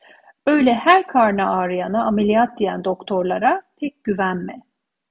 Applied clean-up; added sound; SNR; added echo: none; none; none; none.